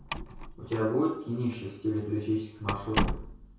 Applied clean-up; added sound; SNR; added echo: none; Slam; 4 dB; reverberation time 0.6 s.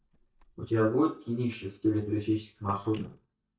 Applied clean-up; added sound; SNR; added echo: neural mask model DeepFilterNet 3.